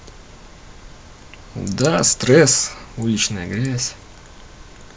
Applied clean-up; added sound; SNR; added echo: none; none; none; none.